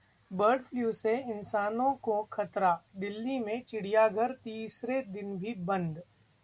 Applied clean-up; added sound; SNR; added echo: none; none; none; none.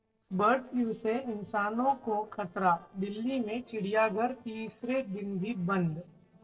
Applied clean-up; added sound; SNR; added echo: neural separator model SepFormer DNS4.